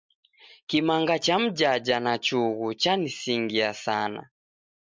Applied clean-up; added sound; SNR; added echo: none; none; none; none.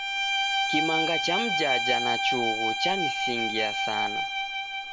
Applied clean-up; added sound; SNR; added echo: none; Bowed string instrument; -4 dB; none.